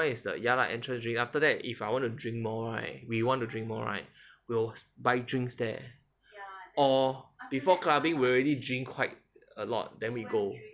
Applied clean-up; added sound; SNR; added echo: none; none; none; none.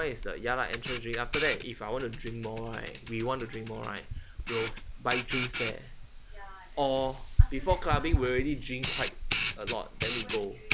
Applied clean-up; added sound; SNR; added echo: none; Camera; -1 dB; none.